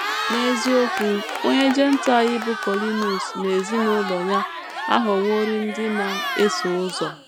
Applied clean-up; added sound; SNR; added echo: none; Cheering; 5 dB; none.